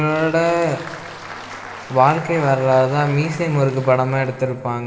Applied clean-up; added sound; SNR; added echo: none; Applause; 16 dB; reverberation time 2.5 s.